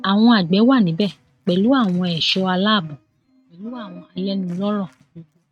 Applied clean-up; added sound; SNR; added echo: neural mask model RNNoise.